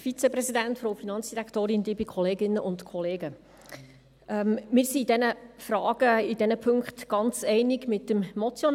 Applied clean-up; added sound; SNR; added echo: none; none; none; none.